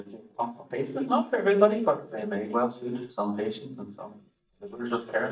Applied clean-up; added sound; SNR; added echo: neural mask model DeepFilterNet 3.